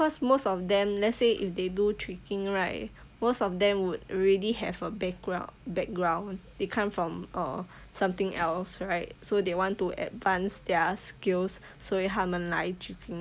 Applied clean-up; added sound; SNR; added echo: none; none; none; none.